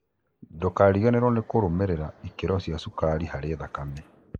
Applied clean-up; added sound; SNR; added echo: neural mask model Resemble Enhance denoiser.